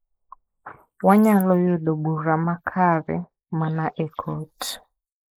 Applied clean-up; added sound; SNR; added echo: neural mask model Resemble Enhance denoiser.